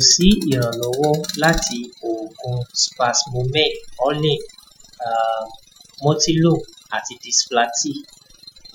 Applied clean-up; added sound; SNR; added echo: classical method Wiener filter.